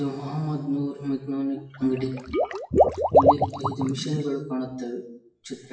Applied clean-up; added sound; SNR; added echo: classical method WPE with log-MMSE.